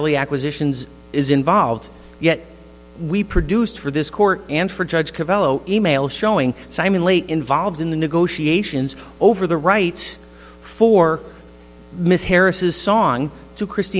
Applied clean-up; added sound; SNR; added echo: none; none; none; none.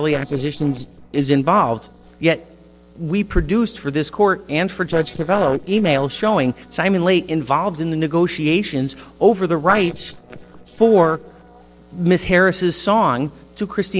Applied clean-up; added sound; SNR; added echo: neural separator model SepFormer DNS4.